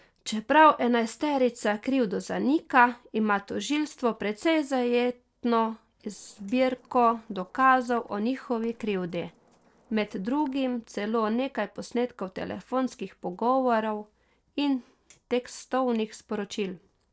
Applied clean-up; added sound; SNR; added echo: neural separator model SepFormer DNS4.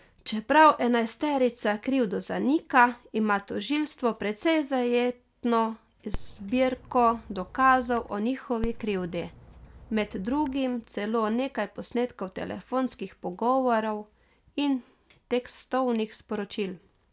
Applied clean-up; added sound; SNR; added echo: none; Dog; 13 dB; none.